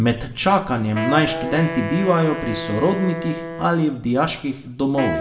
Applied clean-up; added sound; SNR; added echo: none; Wind instrument, woodwind instrument; 9 dB; reverberation time 0.6 s.